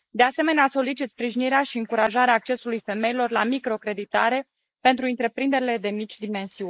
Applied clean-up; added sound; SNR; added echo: neural mask model Resemble Enhance denoiser.